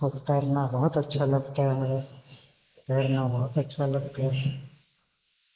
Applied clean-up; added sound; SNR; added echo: neural mask model Resemble Enhance denoiser.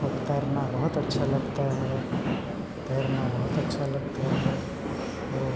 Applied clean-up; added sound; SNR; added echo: none; Subway, metro, underground; -1 dB; none.